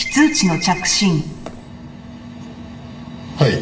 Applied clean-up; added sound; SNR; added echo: none; none; none; reverberation time 0.8 s.